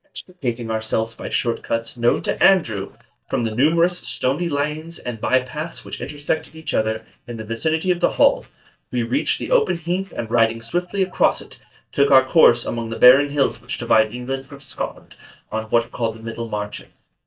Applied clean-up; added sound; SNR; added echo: neural mask model DeepFilterNet 3.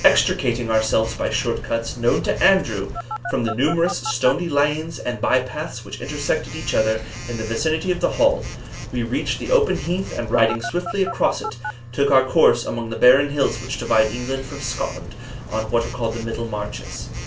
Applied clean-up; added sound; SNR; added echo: none; Telephone; 12 dB; reverberation time 0.2 s.